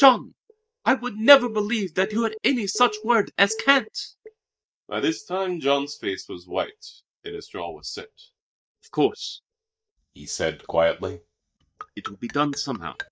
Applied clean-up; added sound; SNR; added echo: neural mask model DeepFilterNet 3.